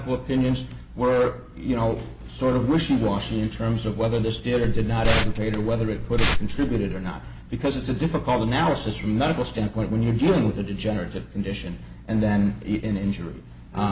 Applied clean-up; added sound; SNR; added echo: none; Liquid; 0 dB; none.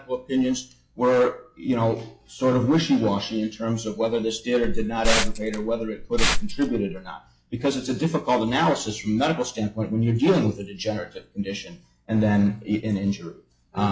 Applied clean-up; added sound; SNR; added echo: classical method log-MMSE.